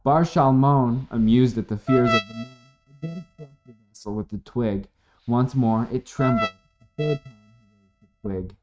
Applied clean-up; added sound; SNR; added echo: neural mask model RNNoise.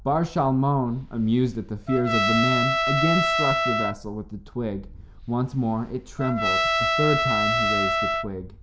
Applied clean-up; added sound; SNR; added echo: none; Trumpet; 0 dB; none.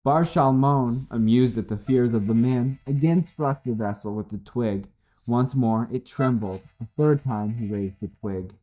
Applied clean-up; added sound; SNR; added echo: neural mask model DeepFilterNet 3.